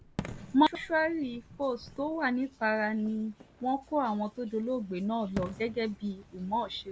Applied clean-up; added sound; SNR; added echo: none; Fireworks; 16 dB; none.